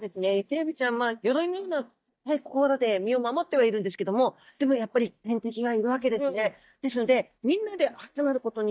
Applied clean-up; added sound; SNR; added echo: neural mask model DeepFilterNet 3.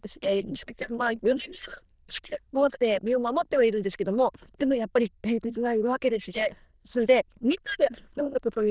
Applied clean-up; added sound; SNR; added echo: neural diffusion model UNIVERSE++.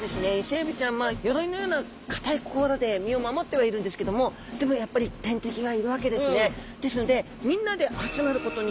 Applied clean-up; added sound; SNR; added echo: none; none; none; none.